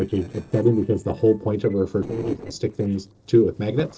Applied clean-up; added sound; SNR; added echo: neural separator model SepFormer DNS4.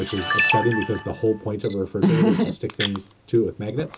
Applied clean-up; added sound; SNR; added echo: none; Camera; 4 dB; reverberation time 0.2 s.